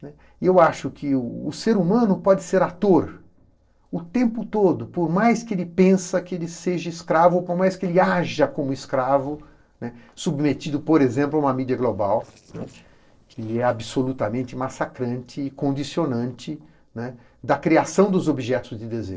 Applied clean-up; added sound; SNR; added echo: neural separator model SepFormer DNS4.